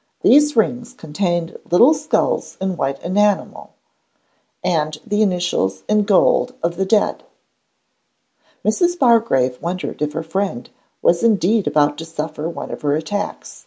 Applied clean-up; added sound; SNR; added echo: none; none; none; none.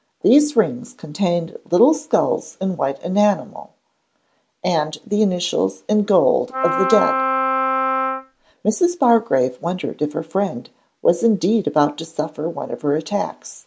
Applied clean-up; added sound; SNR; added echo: none; Wind instrument, woodwind instrument; 1 dB; none.